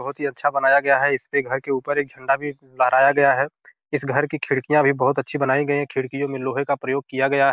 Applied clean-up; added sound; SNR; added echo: none; none; none; none.